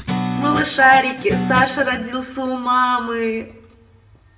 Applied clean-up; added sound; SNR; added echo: none; Guitar; 6 dB; reverberation time 0.8 s.